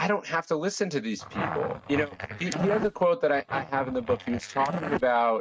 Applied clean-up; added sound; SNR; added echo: neural mask model RNNoise.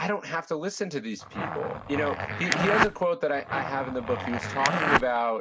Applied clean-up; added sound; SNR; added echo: none; Zipper (clothing); 0 dB; none.